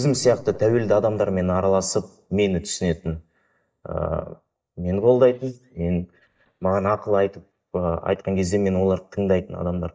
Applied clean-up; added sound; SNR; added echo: neural mask model DeepFilterNet 3.